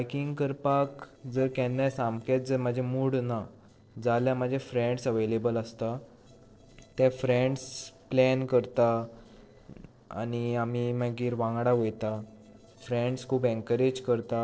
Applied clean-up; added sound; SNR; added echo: neural separator model SepFormer DNS4.